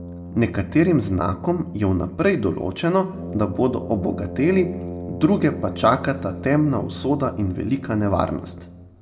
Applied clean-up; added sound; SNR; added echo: none; Brass instrument; 12 dB; reverberation time 0.8 s.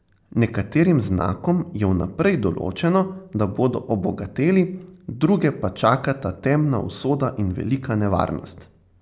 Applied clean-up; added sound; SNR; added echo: none; none; none; none.